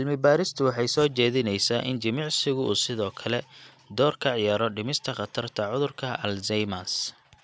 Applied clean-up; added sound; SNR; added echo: none; none; none; none.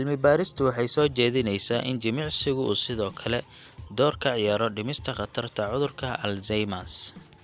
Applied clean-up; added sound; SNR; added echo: none; Drum kit; 20 dB; none.